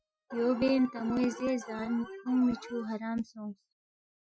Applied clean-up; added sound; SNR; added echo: classical method Wiener filter.